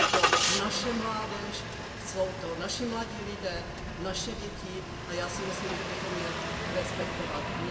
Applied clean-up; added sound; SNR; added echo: none; Engine starting; -3 dB; reverberation time 1.3 s.